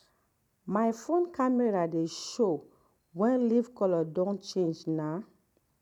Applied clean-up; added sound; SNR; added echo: none; none; none; none.